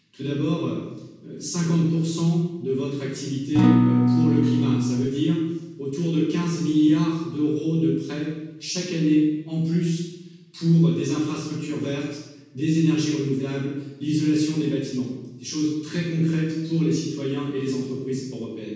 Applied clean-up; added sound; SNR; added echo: none; Acoustic guitar / Strum; -5 dB; reverberation time 1.2 s.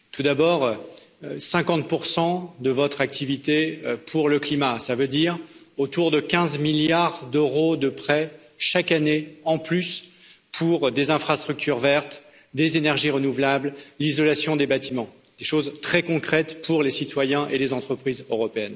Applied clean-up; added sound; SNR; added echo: none; none; none; none.